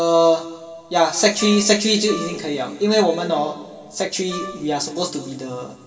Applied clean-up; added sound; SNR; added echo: none; Wind instrument, woodwind instrument; 14 dB; reverberation time 2.1 s.